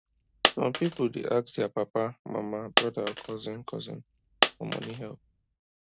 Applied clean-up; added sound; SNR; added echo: none; Coin (dropping); -1 dB; none.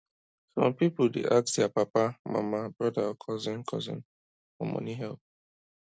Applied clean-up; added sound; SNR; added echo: none; none; none; none.